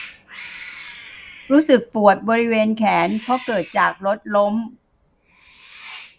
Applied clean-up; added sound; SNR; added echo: none; Cat; 20 dB; none.